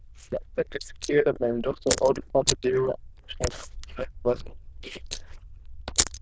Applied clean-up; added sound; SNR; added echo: neural diffusion model UNIVERSE++.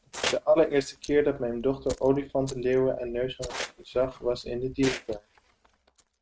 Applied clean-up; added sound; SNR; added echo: neural mask model RNNoise.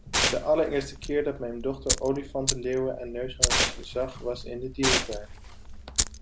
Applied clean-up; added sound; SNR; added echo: none; Tearing + Fire; 0 dB; none.